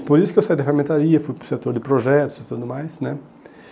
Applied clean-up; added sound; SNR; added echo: none; none; none; none.